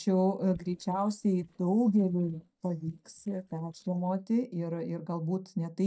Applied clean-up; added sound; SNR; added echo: neural mask model DeepFilterNet 3.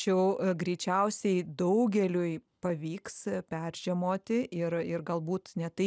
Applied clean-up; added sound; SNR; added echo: none; none; none; none.